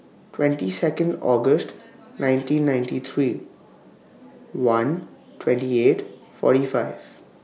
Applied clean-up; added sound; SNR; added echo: none; none; none; none.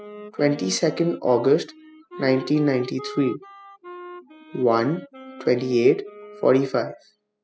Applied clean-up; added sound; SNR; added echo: classical method spectral subtraction.